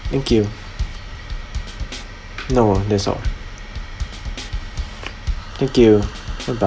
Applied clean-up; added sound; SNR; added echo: none; Drum kit; 7 dB; none.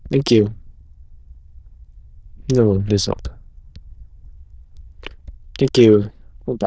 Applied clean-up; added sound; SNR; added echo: neural diffusion model UNIVERSE++.